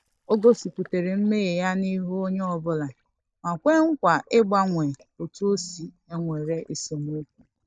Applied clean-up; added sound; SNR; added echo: neural mask model DeepFilterNet 3.